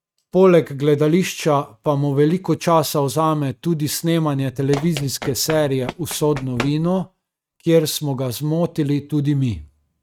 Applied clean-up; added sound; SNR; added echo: neural mask model RNNoise.